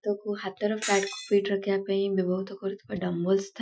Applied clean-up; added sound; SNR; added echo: classical method Wiener filter.